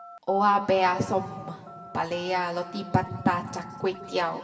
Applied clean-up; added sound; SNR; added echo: none; Telephone; 18 dB; reverberation time 1.8 s.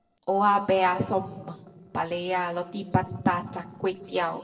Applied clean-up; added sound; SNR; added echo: neural separator model SepFormer DNS4.